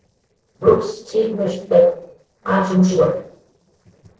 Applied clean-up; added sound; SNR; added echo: neural separator model SepFormer DNS4.